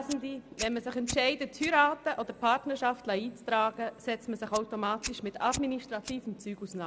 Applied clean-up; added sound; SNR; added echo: none; Fire; 14 dB; none.